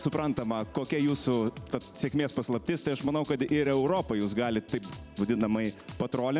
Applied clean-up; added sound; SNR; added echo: none; none; none; none.